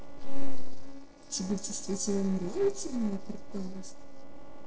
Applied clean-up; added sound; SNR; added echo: neural separator model SepFormer DNS4.